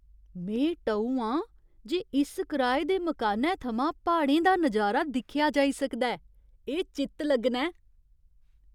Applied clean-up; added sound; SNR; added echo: none; none; none; none.